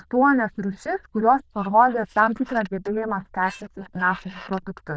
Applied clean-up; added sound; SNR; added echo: neural diffusion model UNIVERSE++.